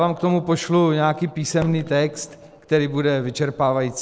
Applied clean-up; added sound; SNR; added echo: neural separator model SepFormer DNS4.